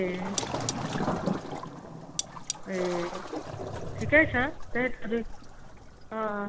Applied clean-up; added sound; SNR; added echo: none; Cutlery, silverware + Waves, surf; 2 dB; none.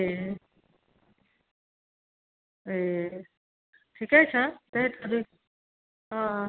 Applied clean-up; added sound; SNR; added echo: none; none; none; none.